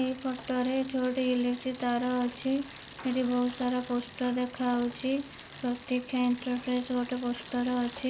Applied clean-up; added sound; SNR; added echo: none; Bicycle; 13 dB; none.